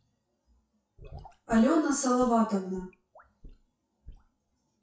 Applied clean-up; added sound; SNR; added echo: classical method WPE with log-MMSE.